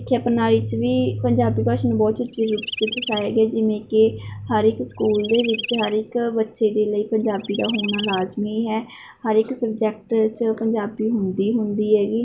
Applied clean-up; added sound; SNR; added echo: none; Chirp, tweet; 10 dB; none.